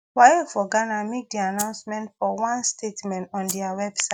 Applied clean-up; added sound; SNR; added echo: none; Rattle (instrument); 11 dB; none.